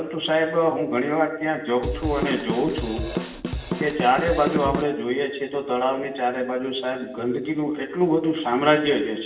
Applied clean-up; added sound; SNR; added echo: none; Drum / Drum kit; 5 dB; reverberation time 0.8 s.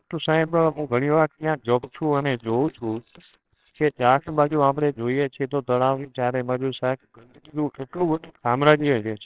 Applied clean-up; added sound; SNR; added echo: neural separator model SepFormer WHAMR!.